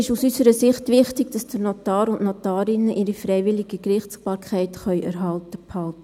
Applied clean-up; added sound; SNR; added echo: none; none; none; none.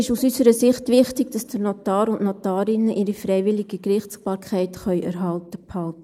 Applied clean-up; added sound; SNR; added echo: neural mask model Resemble Enhance denoiser.